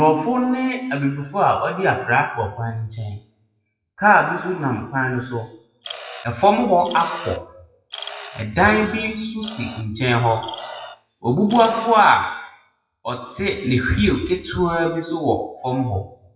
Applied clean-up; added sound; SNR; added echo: classical method WPE with log-MMSE.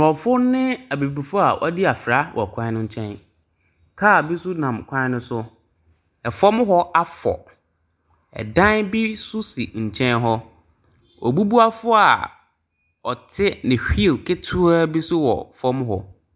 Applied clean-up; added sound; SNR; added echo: none; none; none; none.